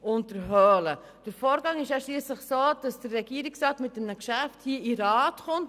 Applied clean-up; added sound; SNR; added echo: none; none; none; none.